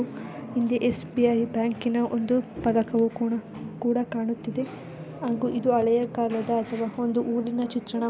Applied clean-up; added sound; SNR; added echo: none; none; none; none.